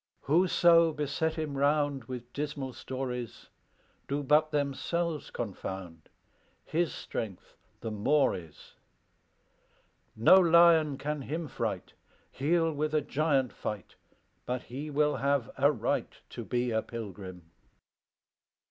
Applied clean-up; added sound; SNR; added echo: none; none; none; none.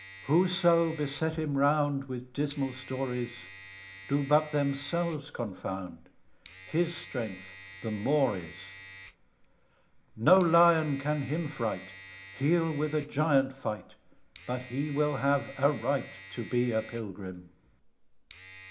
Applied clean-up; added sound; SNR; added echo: none; Domestic sounds, home sounds; 18 dB; reverberation time 0.4 s.